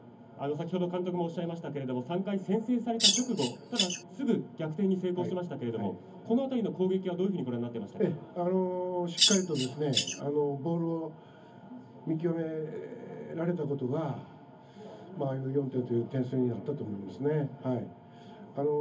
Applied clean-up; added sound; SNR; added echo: none; Bird vocalization, bird call, bird song; -2 dB; reverberation time 0.3 s.